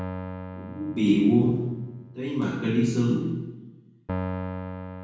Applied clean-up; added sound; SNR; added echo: none; Keyboard (musical); 10 dB; reverberation time 1.2 s.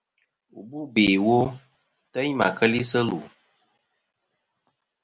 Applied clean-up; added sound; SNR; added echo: none; none; none; none.